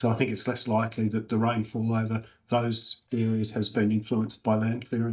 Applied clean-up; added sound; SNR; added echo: neural mask model DeepFilterNet 3.